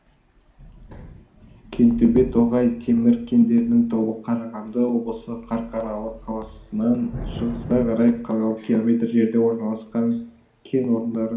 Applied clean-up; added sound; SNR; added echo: none; Thunder / Rain; 18 dB; reverberation time 0.5 s.